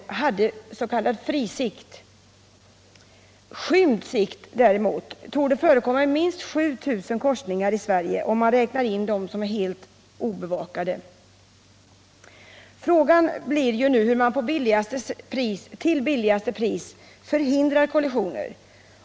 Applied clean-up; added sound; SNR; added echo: none; none; none; none.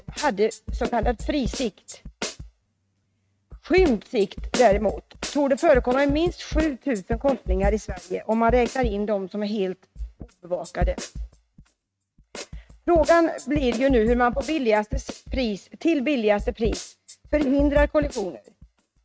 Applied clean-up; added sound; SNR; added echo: neural mask model RNNoise.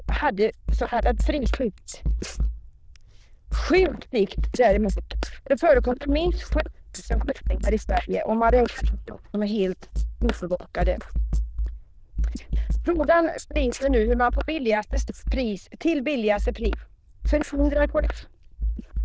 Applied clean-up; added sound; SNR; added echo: neural diffusion model UNIVERSE++.